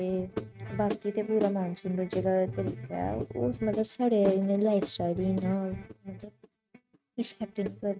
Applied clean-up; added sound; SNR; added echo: neural mask model RNNoise.